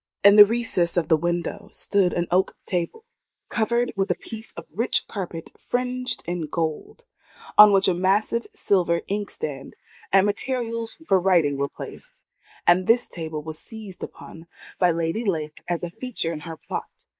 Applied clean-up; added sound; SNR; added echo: neural mask model Resemble Enhance denoiser.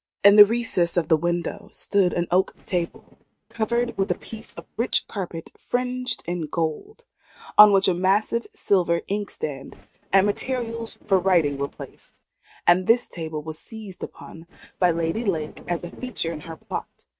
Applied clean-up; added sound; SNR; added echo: neural mask model RNNoise.